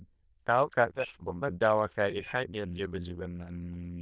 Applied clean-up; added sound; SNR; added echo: neural diffusion model UNIVERSE++.